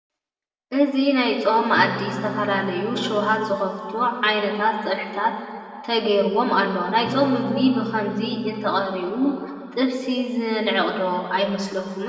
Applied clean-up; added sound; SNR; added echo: none; Electric guitar / Strum; 12 dB; reverberation time 2.2 s.